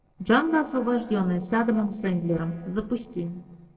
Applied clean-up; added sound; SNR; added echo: neural separator model SepFormer DNS4.